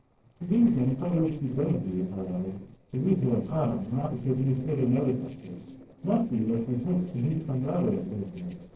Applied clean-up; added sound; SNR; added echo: neural separator model SepFormer DNS4.